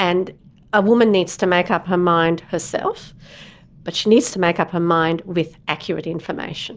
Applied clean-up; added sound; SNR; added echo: none; none; none; none.